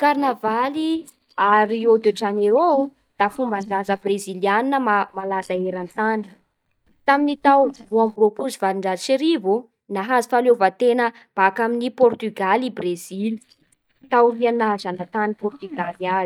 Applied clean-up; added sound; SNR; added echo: neural mask model DeepFilterNet 3.